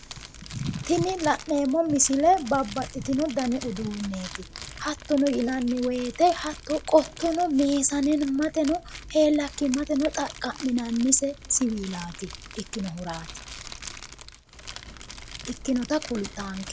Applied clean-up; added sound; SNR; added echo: none; Crumpling, crinkling; 15 dB; none.